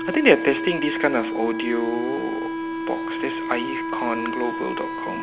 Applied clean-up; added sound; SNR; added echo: none; Wind instrument, woodwind instrument; 4 dB; none.